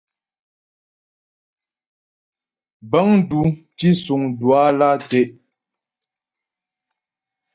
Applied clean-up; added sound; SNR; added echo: neural mask model DeepFilterNet 3.